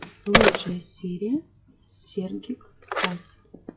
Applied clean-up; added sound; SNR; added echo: classical method log-MMSE.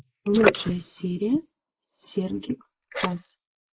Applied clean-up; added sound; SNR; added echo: neural mask model Resemble Enhance denoiser.